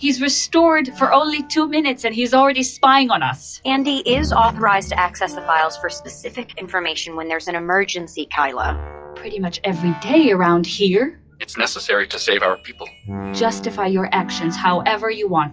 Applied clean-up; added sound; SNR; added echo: classical method log-MMSE.